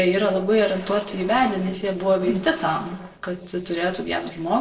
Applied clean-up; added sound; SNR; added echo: neural separator model SepFormer DNS4.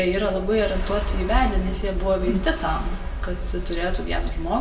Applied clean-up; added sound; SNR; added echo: none; Whoosh, swoosh, swish; 11 dB; reverberation time 0.6 s.